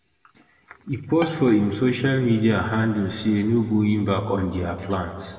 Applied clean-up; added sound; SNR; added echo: none; Bowed string instrument; 19 dB; reverberation time 2.0 s.